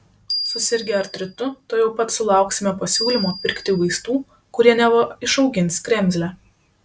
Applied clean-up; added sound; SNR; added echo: none; Bell; 9 dB; none.